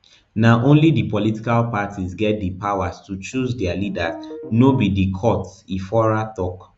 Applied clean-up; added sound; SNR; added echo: none; Piano; 17 dB; none.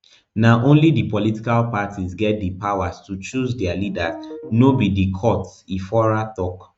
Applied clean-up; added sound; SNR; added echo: neural mask model RNNoise.